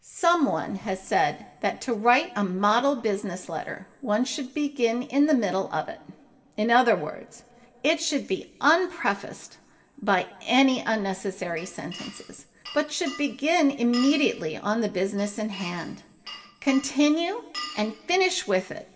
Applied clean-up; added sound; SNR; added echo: none; Glass; 16 dB; reverberation time 1.4 s.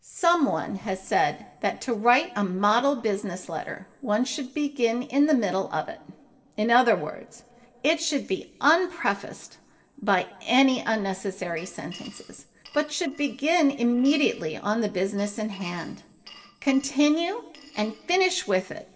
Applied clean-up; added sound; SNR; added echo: neural separator model SepFormer DNS4.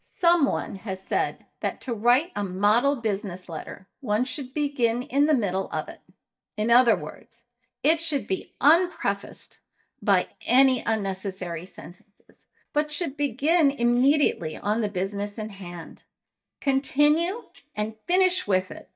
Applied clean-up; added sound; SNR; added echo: neural mask model DeepFilterNet 3.